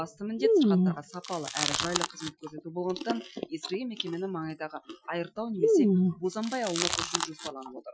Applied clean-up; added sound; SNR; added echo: classical method Wiener filter.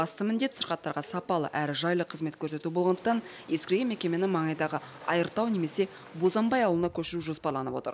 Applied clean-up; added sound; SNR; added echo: none; none; none; none.